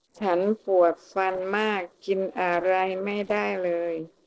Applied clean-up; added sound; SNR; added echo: neural separator model SepFormer DNS4.